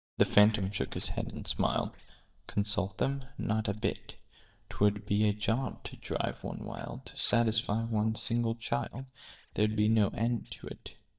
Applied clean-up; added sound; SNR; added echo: neural mask model DeepFilterNet 3.